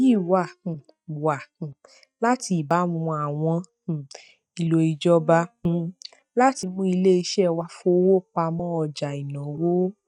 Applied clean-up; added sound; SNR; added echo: neural mask model DeepFilterNet 3.